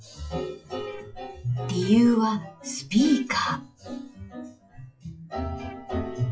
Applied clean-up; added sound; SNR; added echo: classical method WPE with log-MMSE.